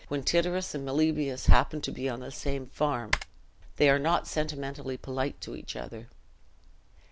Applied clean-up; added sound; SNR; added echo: none; Typing; 10 dB; none.